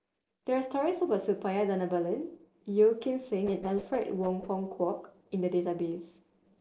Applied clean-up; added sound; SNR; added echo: neural separator model SepFormer DNS4.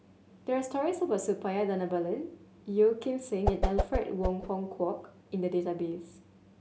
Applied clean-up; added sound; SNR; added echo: none; Whoosh, swoosh, swish; 0 dB; none.